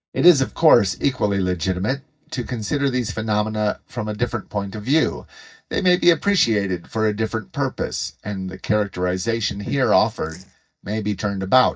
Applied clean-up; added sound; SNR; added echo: neural mask model DeepFilterNet 3.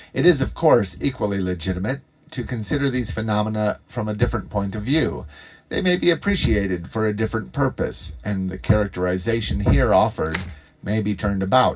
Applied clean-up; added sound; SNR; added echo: none; Crushing; 17 dB; reverberation time 0.4 s.